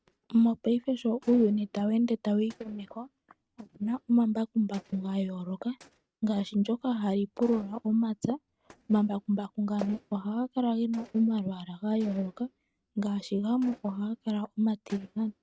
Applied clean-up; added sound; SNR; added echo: neural mask model RNNoise.